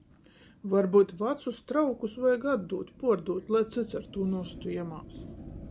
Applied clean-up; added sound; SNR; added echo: none; Fire; 19 dB; none.